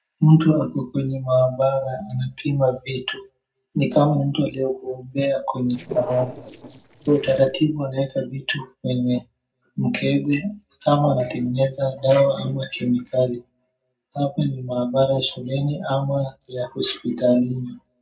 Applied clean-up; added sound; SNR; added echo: neural separator model SepFormer DNS4.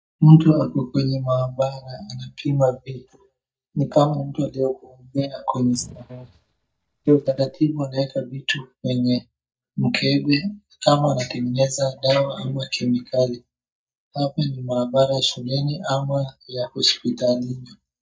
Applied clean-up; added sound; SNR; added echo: neural mask model DeepFilterNet 3.